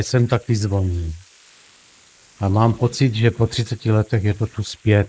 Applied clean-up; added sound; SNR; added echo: neural mask model Resemble Enhance denoiser.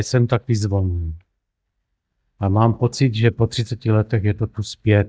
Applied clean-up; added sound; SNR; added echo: neural mask model DeepFilterNet 3.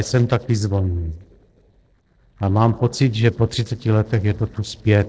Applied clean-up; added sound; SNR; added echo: neural separator model SepFormer DNS4.